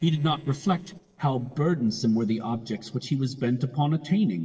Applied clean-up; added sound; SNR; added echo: neural separator model SepFormer DNS4.